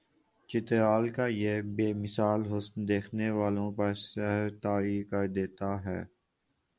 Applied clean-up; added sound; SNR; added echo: none; none; none; none.